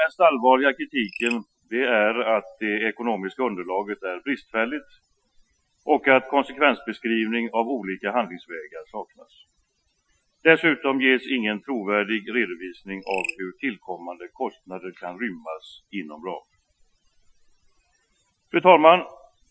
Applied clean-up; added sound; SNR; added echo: classical method Wiener filter.